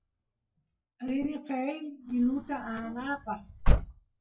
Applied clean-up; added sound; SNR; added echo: classical method WPE with log-MMSE.